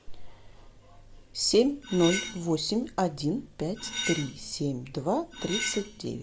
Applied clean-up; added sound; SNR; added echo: none; Cutlery, silverware; 6 dB; none.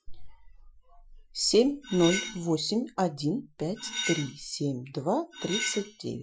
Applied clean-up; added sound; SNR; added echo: classical method Wiener filter.